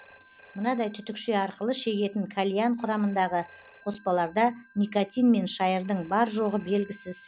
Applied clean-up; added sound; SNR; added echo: none; Telephone; 17 dB; none.